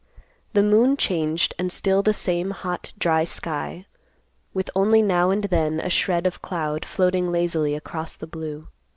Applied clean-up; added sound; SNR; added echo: none; none; none; none.